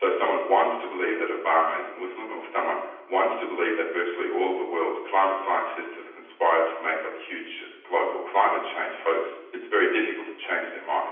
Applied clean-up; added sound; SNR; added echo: none; none; none; reverberation time 0.9 s.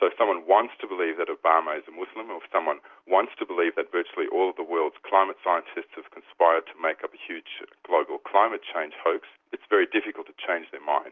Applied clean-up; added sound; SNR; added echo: none; none; none; none.